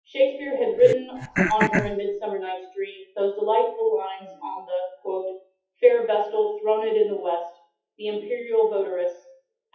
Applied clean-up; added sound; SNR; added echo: classical method WPE with log-MMSE.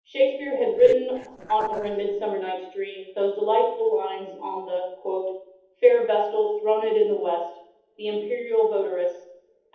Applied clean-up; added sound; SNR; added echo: neural separator model SepFormer DNS4.